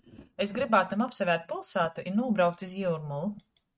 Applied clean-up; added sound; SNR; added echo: neural mask model RNNoise.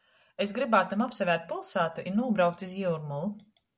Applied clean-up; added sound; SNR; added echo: none; none; none; none.